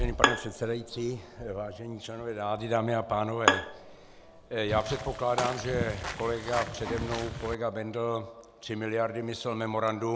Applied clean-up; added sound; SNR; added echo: none; Walk, footsteps / Bird vocalization, bird call, bird song + Bowed string instrument; 2 dB; none.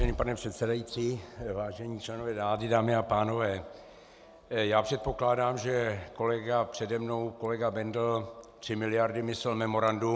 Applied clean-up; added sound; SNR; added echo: none; none; none; none.